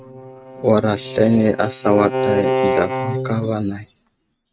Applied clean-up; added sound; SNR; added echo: neural mask model RNNoise.